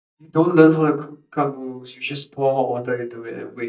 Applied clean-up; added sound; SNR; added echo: neural mask model DeepFilterNet 3.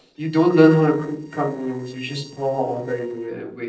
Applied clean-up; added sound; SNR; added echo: neural separator model SepFormer DNS4.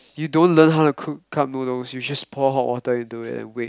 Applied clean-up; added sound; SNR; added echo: none; none; none; none.